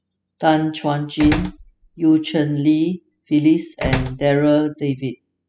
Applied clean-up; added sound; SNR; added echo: classical method spectral subtraction.